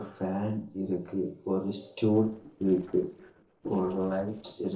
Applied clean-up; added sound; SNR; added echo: neural separator model SepFormer DNS4.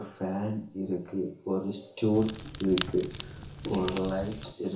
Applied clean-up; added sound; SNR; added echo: none; Crackle; 5 dB; reverberation time 0.7 s.